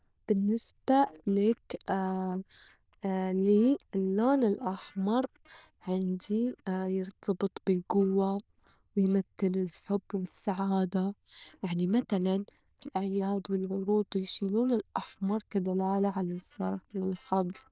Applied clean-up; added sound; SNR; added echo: neural diffusion model UNIVERSE++.